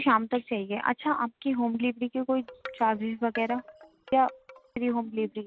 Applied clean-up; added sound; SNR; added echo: none; Wind chime; 17 dB; none.